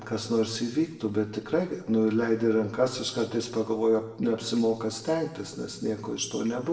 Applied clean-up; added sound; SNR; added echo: none; none; none; reverberation time 0.9 s.